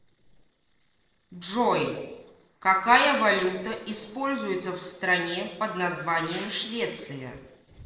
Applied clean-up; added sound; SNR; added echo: neural separator model SepFormer DNS4.